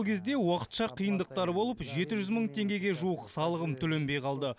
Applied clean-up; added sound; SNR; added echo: none; none; none; none.